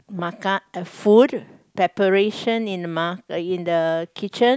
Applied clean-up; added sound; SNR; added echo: none; none; none; none.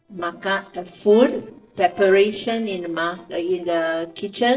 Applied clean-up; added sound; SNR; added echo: neural separator model SepFormer DNS4.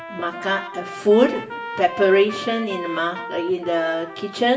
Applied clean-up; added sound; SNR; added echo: none; Trumpet; 13 dB; reverberation time 0.8 s.